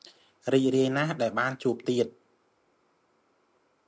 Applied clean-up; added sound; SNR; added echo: none; none; none; none.